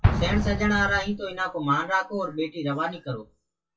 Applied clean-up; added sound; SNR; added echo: classical method WPE with log-MMSE.